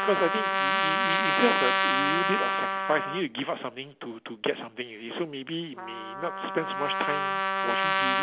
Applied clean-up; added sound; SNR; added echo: none; Trumpet; -3 dB; none.